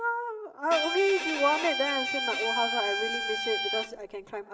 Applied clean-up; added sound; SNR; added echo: none; Bowed string instrument; 2 dB; reverberation time 2.3 s.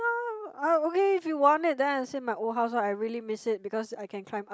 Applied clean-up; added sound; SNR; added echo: none; none; none; none.